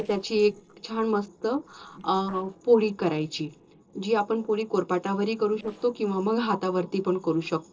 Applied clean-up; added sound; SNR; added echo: neural separator model SepFormer DNS4.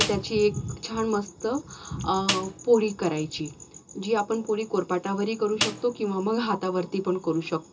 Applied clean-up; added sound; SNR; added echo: none; Snare drum; 8 dB; reverberation time 0.2 s.